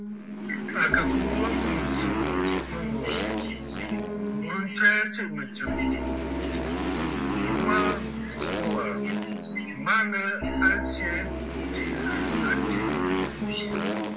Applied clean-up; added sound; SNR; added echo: none; Motorcycle + Piano; -2 dB; none.